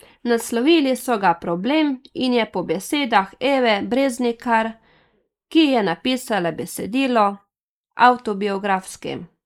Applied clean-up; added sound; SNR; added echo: neural mask model Resemble Enhance denoiser.